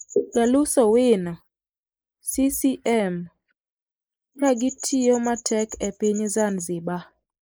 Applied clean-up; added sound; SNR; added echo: neural mask model Resemble Enhance denoiser.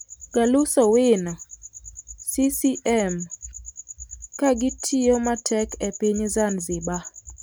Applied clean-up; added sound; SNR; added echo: none; none; none; none.